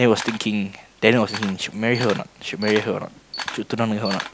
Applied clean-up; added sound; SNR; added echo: none; Camera; 12 dB; none.